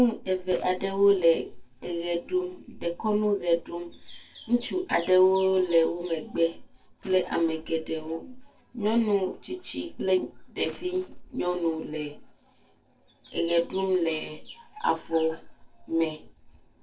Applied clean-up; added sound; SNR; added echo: neural separator model SepFormer DNS4.